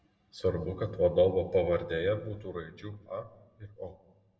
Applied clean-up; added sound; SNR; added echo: none; none; none; reverberation time 1.1 s.